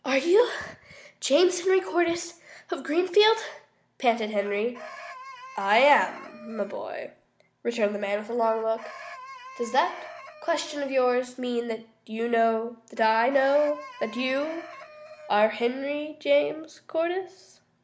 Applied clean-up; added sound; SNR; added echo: none; Chicken, rooster; 17 dB; none.